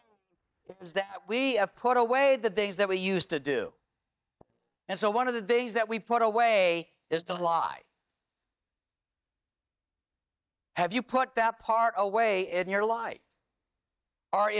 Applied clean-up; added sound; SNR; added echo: neural mask model DeepFilterNet 3.